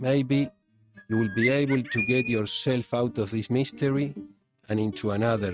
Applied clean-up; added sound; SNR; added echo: neural mask model RNNoise.